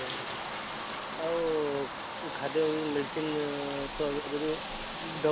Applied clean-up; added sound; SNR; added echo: none; Bathtub (filling or washing); 2 dB; none.